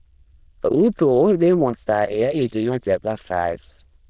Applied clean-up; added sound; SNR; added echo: neural diffusion model UNIVERSE++.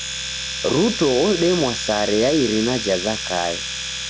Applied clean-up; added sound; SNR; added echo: none; Domestic sounds, home sounds; 6 dB; none.